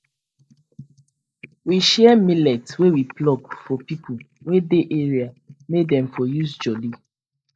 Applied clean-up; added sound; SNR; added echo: neural mask model Resemble Enhance denoiser.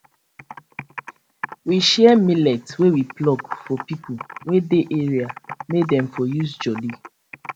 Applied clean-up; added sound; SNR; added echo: none; Computer keyboard; 17 dB; none.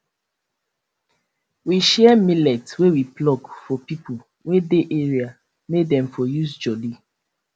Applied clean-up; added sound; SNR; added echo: none; none; none; none.